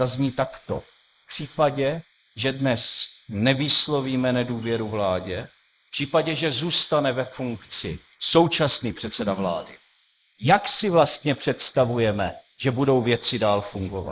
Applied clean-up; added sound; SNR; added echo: neural mask model Resemble Enhance denoiser.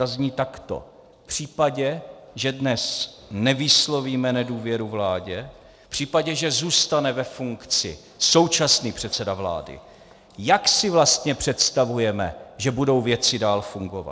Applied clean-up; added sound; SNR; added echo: none; none; none; none.